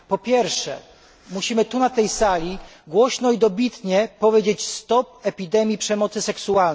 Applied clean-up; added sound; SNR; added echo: none; none; none; none.